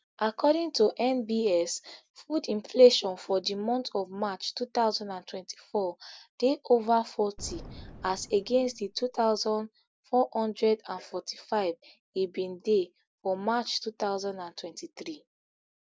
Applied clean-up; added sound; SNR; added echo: none; Boom; 18 dB; none.